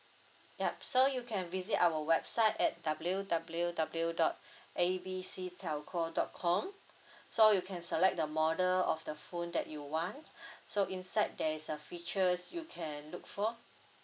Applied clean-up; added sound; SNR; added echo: none; none; none; none.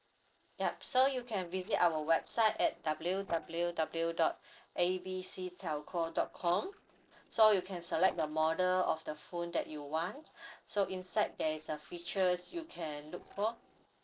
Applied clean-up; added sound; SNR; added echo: neural separator model SepFormer DNS4.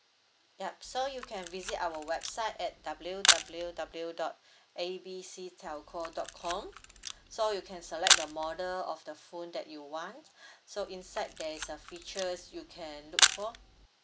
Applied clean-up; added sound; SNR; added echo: none; Camera; -5 dB; none.